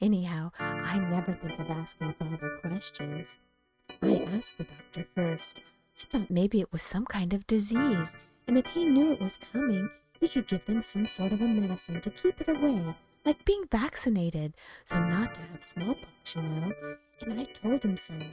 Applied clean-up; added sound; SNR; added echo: neural mask model RNNoise.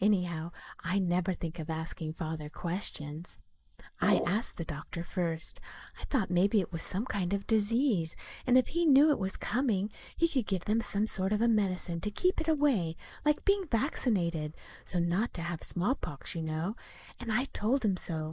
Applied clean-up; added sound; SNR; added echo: neural mask model Resemble Enhance denoiser.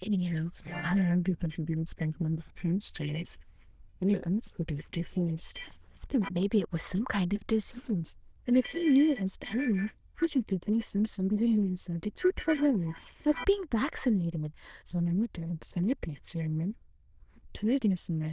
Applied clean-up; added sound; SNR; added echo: neural diffusion model UNIVERSE++.